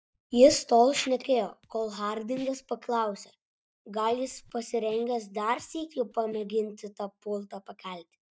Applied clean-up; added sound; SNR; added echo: neural mask model DeepFilterNet 3.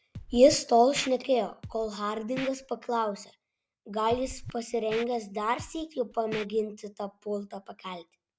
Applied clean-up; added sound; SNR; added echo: none; Scratching (performance technique); 15 dB; none.